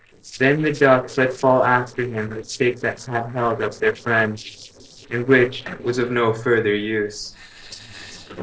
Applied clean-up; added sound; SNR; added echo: neural separator model SepFormer DNS4.